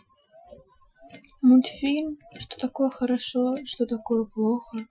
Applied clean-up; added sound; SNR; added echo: classical method Wiener filter.